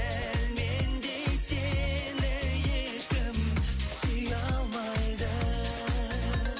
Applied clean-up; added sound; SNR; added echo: none; none; none; none.